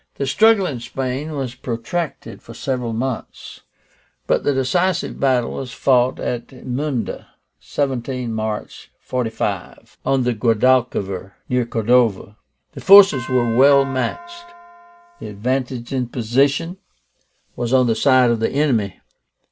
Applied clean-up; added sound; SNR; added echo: none; Doorbell; 15 dB; none.